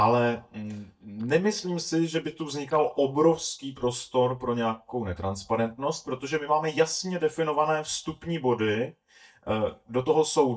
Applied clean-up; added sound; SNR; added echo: neural mask model DeepFilterNet 3.